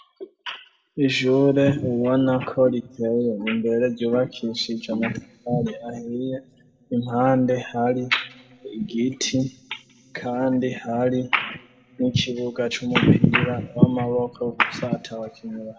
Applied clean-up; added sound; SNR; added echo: none; none; none; reverberation time 2.5 s.